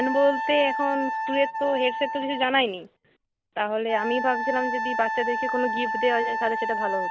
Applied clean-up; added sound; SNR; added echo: none; Wind instrument, woodwind instrument; 3 dB; none.